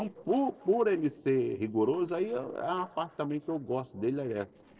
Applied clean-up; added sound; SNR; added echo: neural separator model SepFormer DNS4.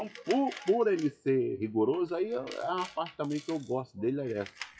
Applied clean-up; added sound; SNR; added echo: classical method WPE with log-MMSE.